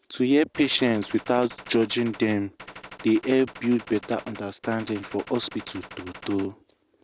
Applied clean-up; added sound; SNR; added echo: none; Gunshot, gunfire; 17 dB; none.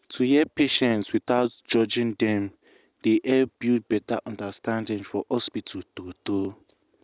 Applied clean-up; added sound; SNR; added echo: none; none; none; none.